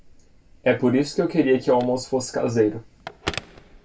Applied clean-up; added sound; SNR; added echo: none; Telephone; 16 dB; reverberation time 0.2 s.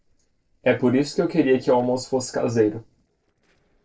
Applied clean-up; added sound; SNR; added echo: neural separator model SepFormer DNS4.